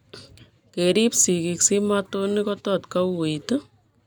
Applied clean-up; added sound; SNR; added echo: none; none; none; none.